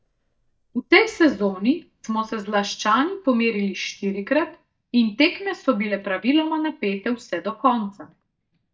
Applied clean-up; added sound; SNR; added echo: neural mask model DeepFilterNet 3.